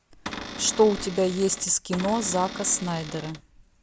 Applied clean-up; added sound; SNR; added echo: none; Cupboard open or close / Door; 11 dB; none.